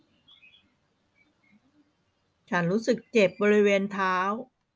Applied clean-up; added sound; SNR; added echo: none; none; none; none.